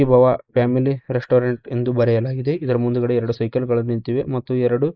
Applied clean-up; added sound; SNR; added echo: neural mask model Resemble Enhance denoiser.